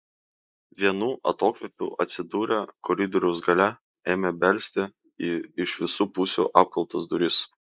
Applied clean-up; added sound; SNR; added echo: neural mask model Resemble Enhance denoiser.